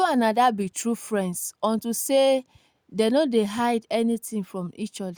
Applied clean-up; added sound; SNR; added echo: none; none; none; none.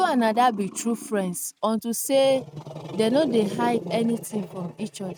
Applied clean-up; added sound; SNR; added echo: neural mask model RNNoise.